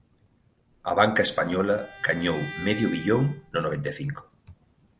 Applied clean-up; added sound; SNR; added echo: none; Bowed string instrument; 15 dB; none.